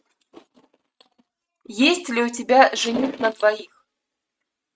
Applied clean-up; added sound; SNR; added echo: neural mask model RNNoise.